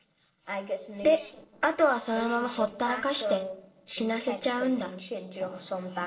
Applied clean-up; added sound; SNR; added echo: neural separator model SepFormer DNS4.